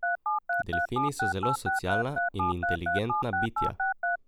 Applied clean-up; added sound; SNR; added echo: none; Telephone; -5 dB; none.